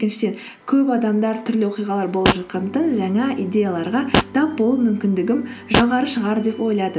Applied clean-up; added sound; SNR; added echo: none; Fart; 5 dB; none.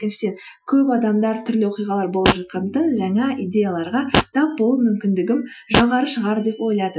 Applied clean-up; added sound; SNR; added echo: classical method Wiener filter.